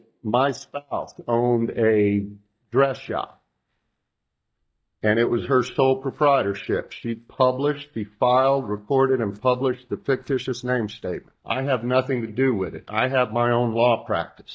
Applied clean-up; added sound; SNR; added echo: neural mask model DeepFilterNet 3.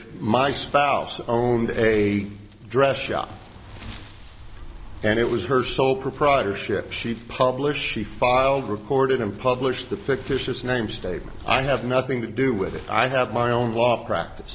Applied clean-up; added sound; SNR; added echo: none; Wind; 17 dB; none.